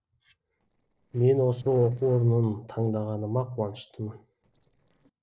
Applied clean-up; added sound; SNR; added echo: neural separator model SepFormer DNS4.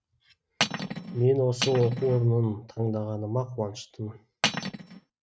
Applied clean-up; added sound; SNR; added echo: neural mask model RNNoise.